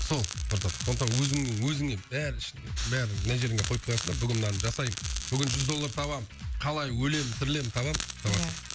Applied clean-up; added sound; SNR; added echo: none; Crackle; 9 dB; none.